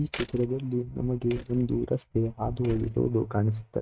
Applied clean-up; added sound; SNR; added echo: neural mask model RNNoise.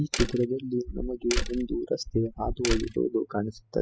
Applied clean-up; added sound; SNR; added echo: classical method spectral subtraction.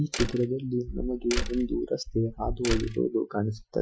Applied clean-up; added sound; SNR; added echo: classical method Wiener filter.